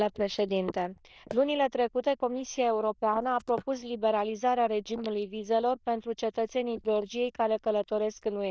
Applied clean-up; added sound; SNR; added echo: neural diffusion model UNIVERSE++.